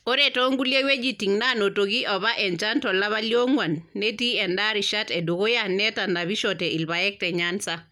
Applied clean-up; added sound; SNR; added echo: none; none; none; none.